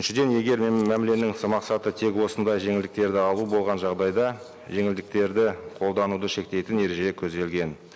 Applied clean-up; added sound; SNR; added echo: none; none; none; none.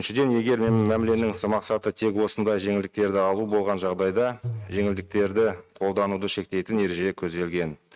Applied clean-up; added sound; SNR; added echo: neural mask model RNNoise.